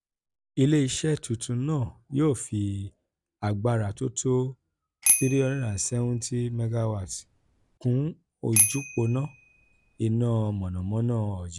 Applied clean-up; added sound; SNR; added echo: none; Bicycle bell; 1 dB; none.